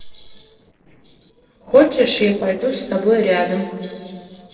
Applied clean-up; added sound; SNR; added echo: neural separator model SepFormer DNS4.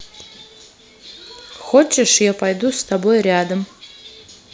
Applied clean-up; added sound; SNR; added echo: none; none; none; none.